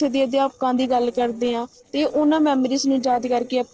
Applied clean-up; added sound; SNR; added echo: neural separator model SepFormer DNS4.